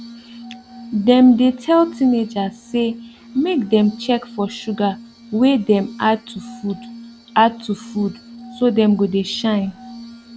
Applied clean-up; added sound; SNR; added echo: none; Glass; 18 dB; none.